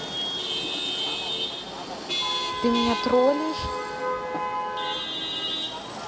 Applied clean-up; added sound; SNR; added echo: none; Chatter / Traffic noise, roadway noise / Vehicle horn, car horn, honking / Engine; -1 dB; none.